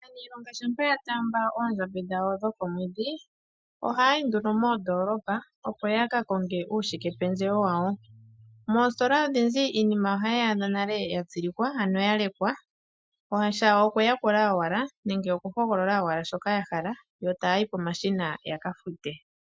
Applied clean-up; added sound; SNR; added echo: classical method Wiener filter.